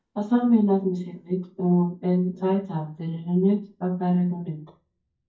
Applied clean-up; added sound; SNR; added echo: neural mask model DeepFilterNet 3.